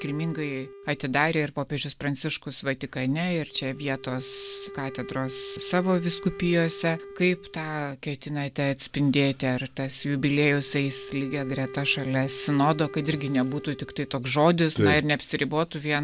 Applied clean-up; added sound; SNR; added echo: none; Wind instrument, woodwind instrument; 16 dB; none.